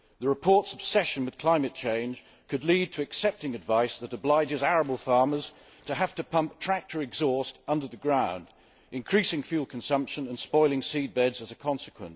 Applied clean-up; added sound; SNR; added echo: none; none; none; none.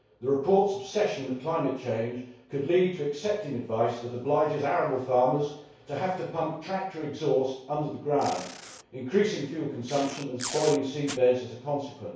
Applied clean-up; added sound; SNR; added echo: none; Packing tape, duct tape; 13 dB; reverberation time 0.6 s.